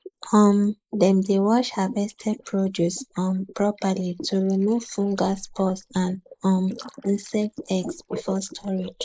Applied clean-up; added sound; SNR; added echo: neural mask model Resemble Enhance denoiser.